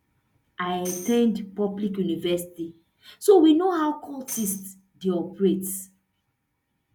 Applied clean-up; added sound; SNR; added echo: none; Tambourine; 17 dB; none.